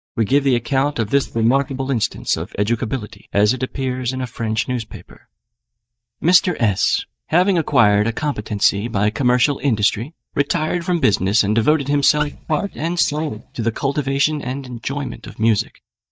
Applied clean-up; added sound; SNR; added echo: neural mask model DeepFilterNet 3.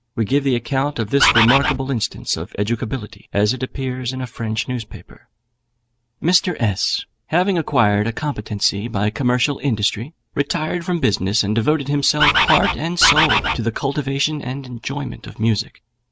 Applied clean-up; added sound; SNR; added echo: none; Bird; -4 dB; none.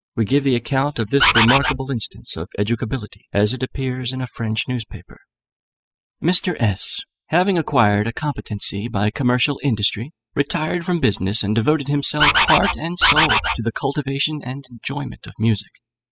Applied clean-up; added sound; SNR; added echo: classical method spectral subtraction.